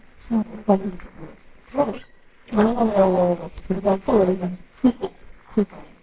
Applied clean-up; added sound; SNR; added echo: neural separator model SepFormer WHAMR!.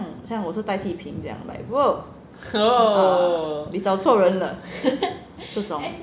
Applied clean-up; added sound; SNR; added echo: none; none; none; none.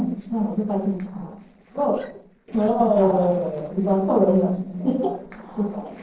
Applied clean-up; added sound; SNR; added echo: neural separator model SepFormer DNS4.